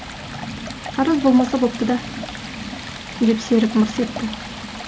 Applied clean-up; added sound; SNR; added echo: none; Stream; 10 dB; none.